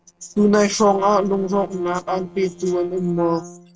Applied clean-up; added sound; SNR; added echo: neural separator model SepFormer DNS4.